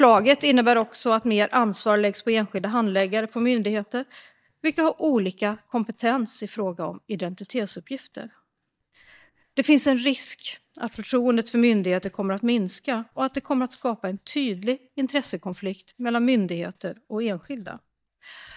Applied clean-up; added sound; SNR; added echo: neural mask model DeepFilterNet 3.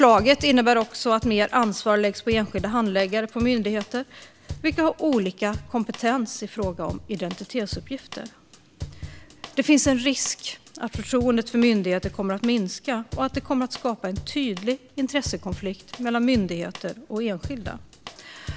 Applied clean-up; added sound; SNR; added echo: none; Drum / Drum kit; 15 dB; none.